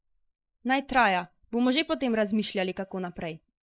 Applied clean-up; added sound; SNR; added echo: neural mask model Resemble Enhance denoiser.